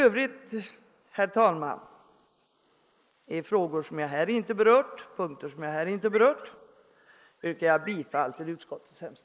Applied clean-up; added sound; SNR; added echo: neural mask model Resemble Enhance denoiser.